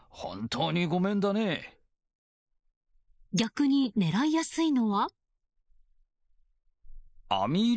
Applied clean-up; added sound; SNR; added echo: neural mask model Resemble Enhance denoiser.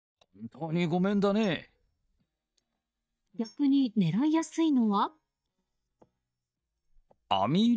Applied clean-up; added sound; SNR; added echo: neural mask model DeepFilterNet 3.